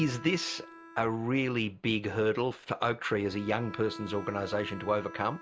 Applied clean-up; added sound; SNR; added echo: none; Bowed string instrument; 16 dB; none.